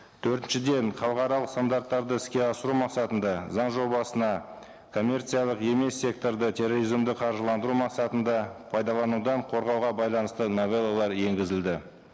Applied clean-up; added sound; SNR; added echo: none; none; none; none.